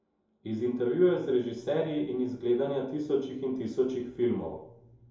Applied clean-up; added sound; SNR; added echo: none; none; none; reverberation time 2.6 s.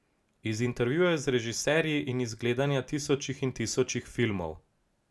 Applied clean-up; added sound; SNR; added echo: none; none; none; none.